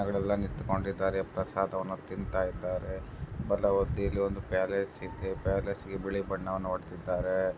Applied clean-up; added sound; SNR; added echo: none; none; none; none.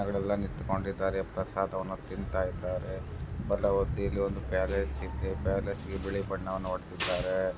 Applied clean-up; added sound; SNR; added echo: none; Bus; 8 dB; none.